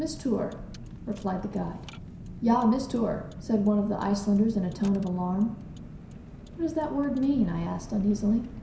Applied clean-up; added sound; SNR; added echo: none; Car; 13 dB; reverberation time 0.7 s.